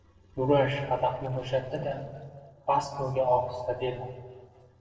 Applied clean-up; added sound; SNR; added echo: neural separator model SepFormer DNS4.